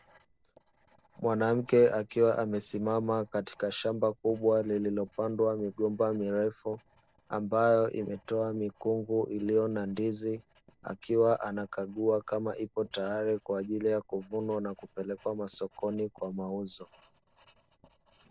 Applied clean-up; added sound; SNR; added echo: neural separator model SepFormer DNS4.